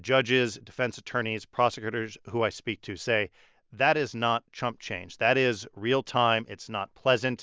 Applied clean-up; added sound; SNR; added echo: none; none; none; none.